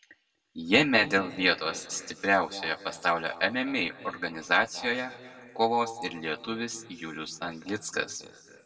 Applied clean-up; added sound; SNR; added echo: none; none; none; reverberation time 1.6 s.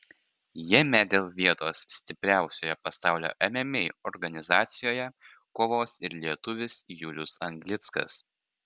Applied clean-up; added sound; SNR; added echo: none; none; none; none.